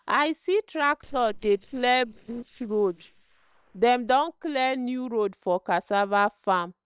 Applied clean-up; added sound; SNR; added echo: neural separator model SepFormer WHAM!.